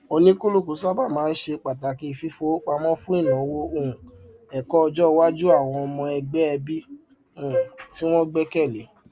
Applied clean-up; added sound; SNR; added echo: none; Wind instrument, woodwind instrument; 6 dB; none.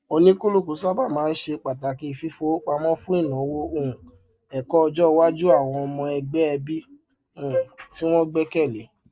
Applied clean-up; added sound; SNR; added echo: neural mask model DeepFilterNet 3.